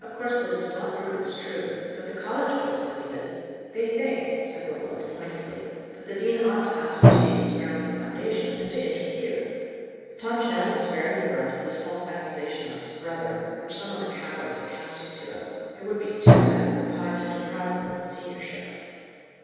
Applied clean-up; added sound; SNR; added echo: none; Drum; -2 dB; reverberation time 2.1 s.